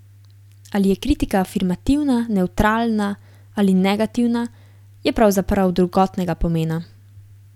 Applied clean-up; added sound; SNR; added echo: none; none; none; none.